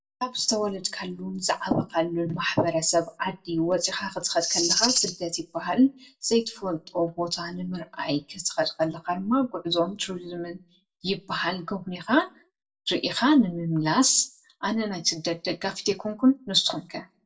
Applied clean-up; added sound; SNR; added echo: none; Rattle (instrument); 0 dB; reverberation time 0.2 s.